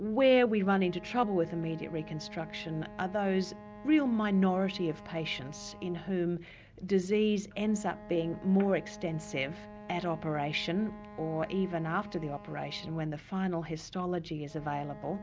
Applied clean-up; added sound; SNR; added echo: none; Wind instrument, woodwind instrument; 18 dB; none.